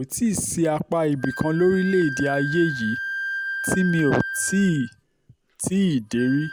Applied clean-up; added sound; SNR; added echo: none; Wind instrument, woodwind instrument; 9 dB; none.